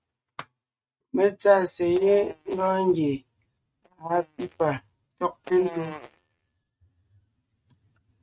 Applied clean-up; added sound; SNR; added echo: neural mask model RNNoise.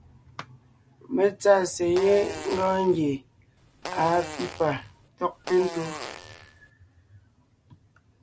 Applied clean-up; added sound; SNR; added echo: none; Fart; 12 dB; none.